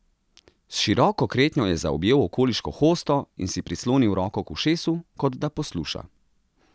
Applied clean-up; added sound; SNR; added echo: none; none; none; none.